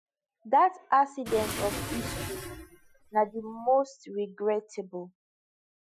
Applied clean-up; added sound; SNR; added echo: classical method Wiener filter.